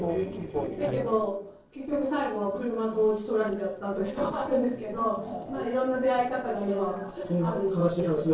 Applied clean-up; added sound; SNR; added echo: neural separator model SepFormer DNS4.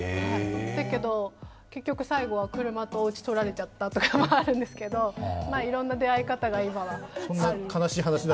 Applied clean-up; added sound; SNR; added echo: none; none; none; none.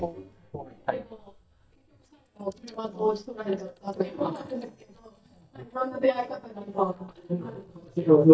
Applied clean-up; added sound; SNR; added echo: neural mask model DeepFilterNet 3.